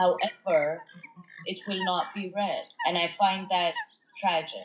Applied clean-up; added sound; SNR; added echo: classical method WPE with log-MMSE.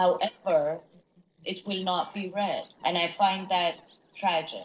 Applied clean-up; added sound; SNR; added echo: neural separator model SepFormer DNS4.